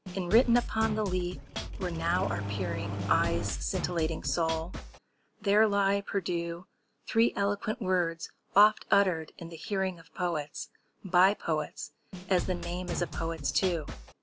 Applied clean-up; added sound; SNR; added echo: none; Engine starting + Drum kit; 5 dB; none.